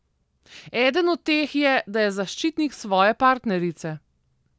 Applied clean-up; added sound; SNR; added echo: none; none; none; none.